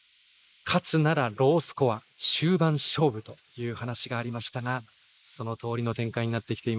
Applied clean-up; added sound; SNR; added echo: neural mask model Resemble Enhance denoiser.